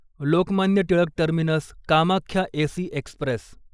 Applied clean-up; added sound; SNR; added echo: neural mask model Resemble Enhance denoiser.